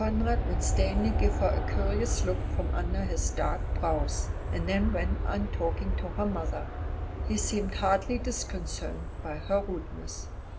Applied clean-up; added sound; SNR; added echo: none; Aircraft; -3 dB; reverberation time 0.4 s.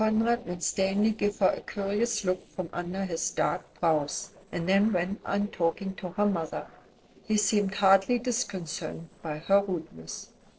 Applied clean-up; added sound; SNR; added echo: neural separator model SepFormer DNS4.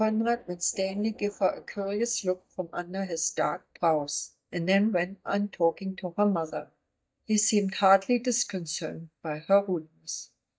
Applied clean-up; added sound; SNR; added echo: neural mask model DeepFilterNet 3.